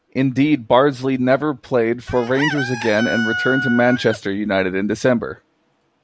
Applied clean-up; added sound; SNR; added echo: none; Chicken, rooster; 10 dB; none.